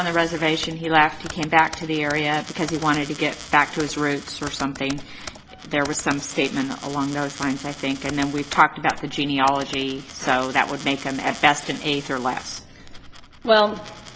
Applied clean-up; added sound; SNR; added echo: none; Coin (dropping) + Computer keyboard; 16 dB; none.